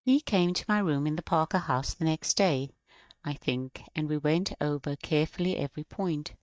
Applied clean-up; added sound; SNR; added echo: neural mask model DeepFilterNet 3.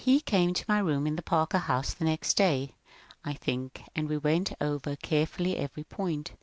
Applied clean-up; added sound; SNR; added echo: none; none; none; none.